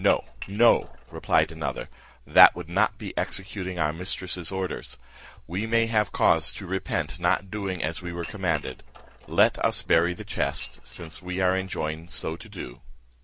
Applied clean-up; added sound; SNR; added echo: neural separator model SepFormer DNS4.